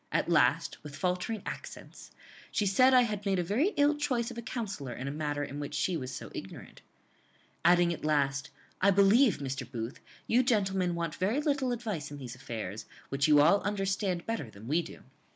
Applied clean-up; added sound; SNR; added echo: none; none; none; none.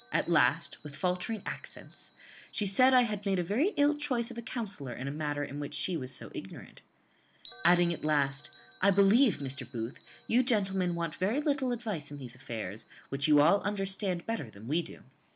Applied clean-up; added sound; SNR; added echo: none; Bell; 10 dB; none.